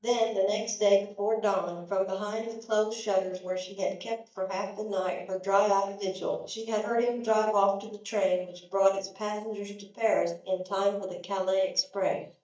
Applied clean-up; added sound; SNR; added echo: neural mask model DeepFilterNet 3.